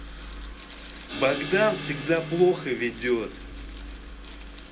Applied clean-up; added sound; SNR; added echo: none; Crash cymbal; 12 dB; reverberation time 0.2 s.